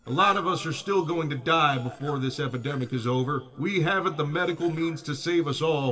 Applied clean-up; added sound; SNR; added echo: neural separator model SepFormer DNS4.